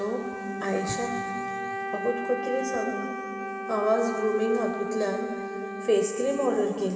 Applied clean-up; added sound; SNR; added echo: none; Wind instrument, woodwind instrument; 6 dB; reverberation time 2.9 s.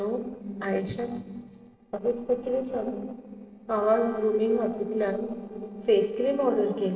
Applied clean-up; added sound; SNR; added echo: neural separator model SepFormer DNS4.